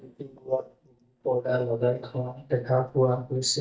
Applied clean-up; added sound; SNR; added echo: neural mask model DeepFilterNet 3.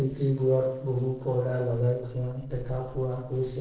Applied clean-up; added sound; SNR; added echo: neural separator model SepFormer DNS4.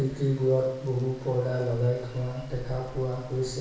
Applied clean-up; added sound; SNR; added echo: none; Rain; 16 dB; reverberation time 1.1 s.